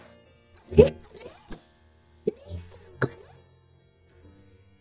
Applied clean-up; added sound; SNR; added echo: neural mask model DeepFilterNet 3.